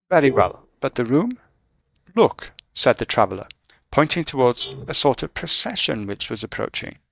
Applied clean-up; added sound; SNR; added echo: neural mask model DeepFilterNet 3.